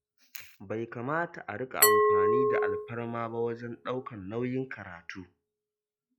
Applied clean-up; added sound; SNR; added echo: classical method log-MMSE.